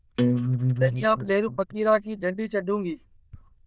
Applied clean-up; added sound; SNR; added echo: neural diffusion model UNIVERSE++.